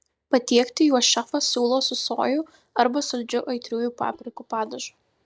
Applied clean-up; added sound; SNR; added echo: neural mask model DeepFilterNet 3.